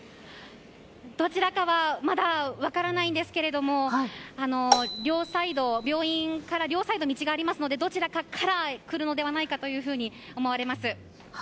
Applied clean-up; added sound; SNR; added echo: none; Marimba, xylophone; 3 dB; none.